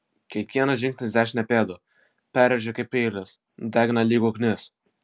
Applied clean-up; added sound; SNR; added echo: none; none; none; none.